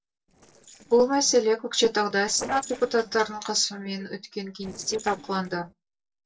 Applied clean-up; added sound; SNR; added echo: neural separator model SepFormer DNS4.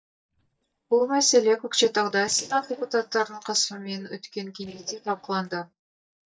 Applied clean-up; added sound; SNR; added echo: neural mask model DeepFilterNet 3.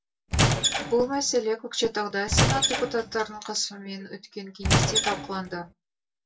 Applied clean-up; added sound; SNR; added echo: none; Squeak / Wood; -4 dB; reverberation time 0.1 s.